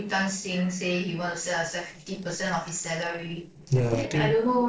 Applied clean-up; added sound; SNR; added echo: neural separator model SepFormer DNS4.